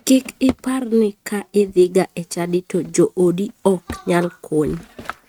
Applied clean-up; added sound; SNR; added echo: neural mask model RNNoise.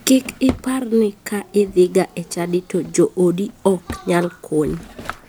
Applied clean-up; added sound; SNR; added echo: none; Drawer open or close; 17 dB; none.